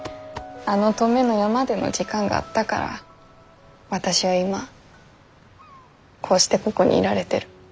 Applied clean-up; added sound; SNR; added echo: none; none; none; none.